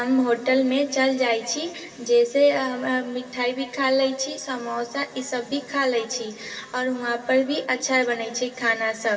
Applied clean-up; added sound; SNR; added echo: none; none; none; reverberation time 1.9 s.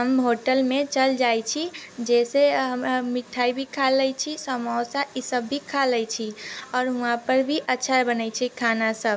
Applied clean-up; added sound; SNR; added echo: none; none; none; none.